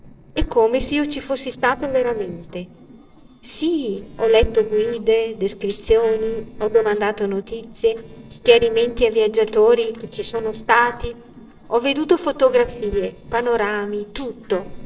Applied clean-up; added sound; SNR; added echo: neural separator model SepFormer DNS4.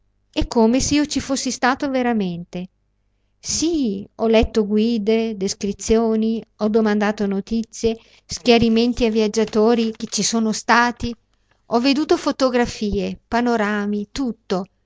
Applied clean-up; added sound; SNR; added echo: none; none; none; none.